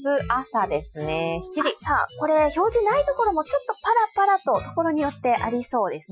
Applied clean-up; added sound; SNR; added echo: classical method Wiener filter.